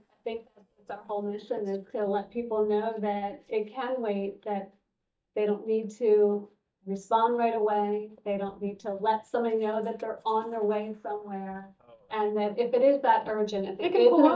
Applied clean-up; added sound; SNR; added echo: neural mask model DeepFilterNet 3.